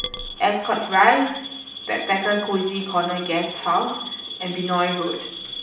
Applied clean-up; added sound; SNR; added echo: none; Coin (dropping) / Glass; 10 dB; reverberation time 0.7 s.